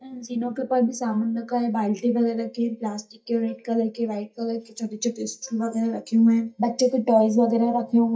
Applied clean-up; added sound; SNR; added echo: neural mask model DeepFilterNet 3.